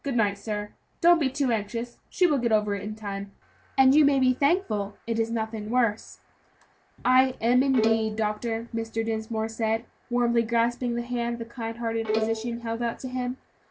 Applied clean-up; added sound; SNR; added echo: none; Bowed string instrument; 7 dB; none.